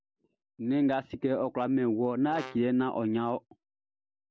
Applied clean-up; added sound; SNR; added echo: none; Brass instrument; 16 dB; none.